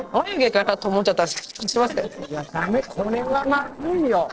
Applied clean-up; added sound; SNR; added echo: neural separator model SepFormer DNS4.